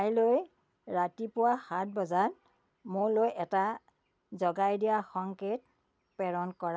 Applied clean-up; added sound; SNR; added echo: none; none; none; none.